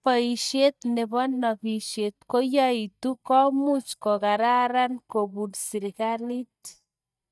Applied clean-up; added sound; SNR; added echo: neural mask model DeepFilterNet 3.